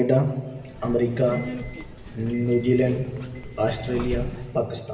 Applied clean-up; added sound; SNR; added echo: none; Subway, metro, underground; 11 dB; reverberation time 2.4 s.